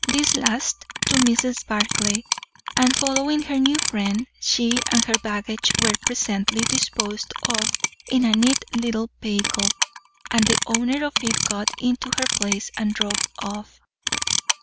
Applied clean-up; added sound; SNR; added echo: none; Clock; 1 dB; none.